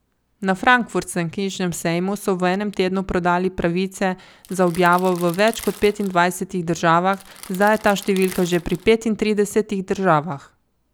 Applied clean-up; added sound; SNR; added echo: none; Crackle; 19 dB; none.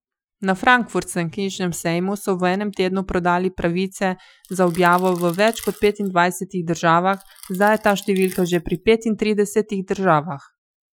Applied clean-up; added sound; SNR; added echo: classical method Wiener filter.